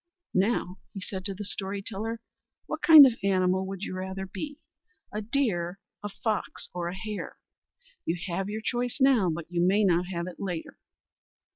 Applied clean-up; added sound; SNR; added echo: none; none; none; none.